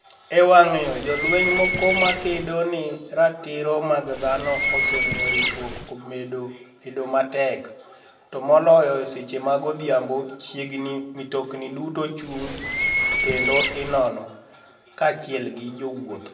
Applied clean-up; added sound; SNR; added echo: none; Bird; 1 dB; reverberation time 0.6 s.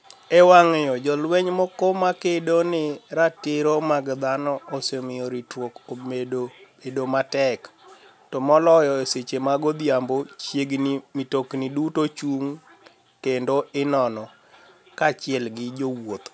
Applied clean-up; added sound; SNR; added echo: none; none; none; none.